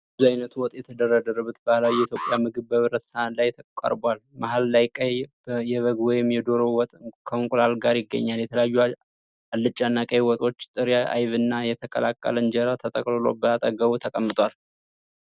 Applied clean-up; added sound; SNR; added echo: none; Alarm; 10 dB; none.